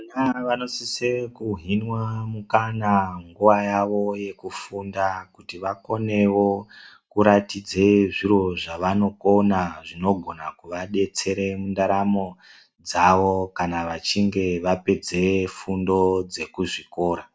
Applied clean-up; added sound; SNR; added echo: none; none; none; none.